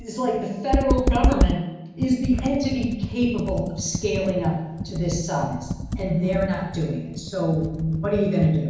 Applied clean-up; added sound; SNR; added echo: none; Computer keyboard; 3 dB; reverberation time 1.0 s.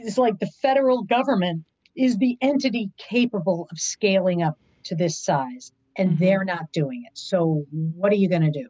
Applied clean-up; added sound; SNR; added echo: none; none; none; none.